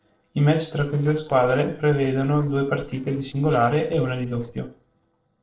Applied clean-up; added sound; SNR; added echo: neural separator model SepFormer DNS4.